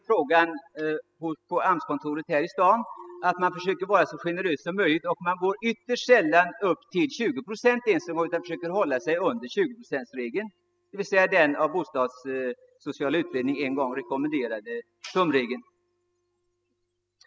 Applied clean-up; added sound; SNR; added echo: classical method spectral subtraction.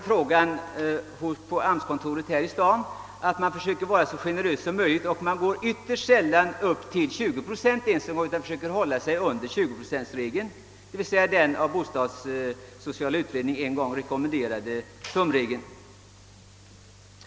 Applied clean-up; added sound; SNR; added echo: none; none; none; none.